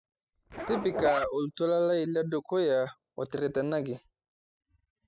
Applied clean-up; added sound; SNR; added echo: classical method spectral subtraction.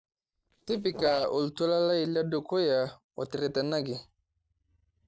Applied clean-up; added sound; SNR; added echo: neural separator model SepFormer DNS4.